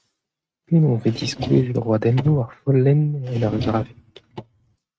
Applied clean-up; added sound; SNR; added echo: neural mask model RNNoise.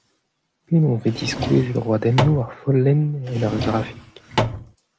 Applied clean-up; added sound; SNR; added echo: none; Drawer open or close; 6 dB; none.